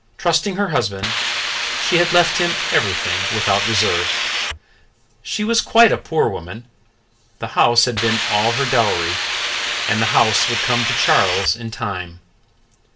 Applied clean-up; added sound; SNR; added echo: none; Hiss; 0 dB; reverberation time 0.2 s.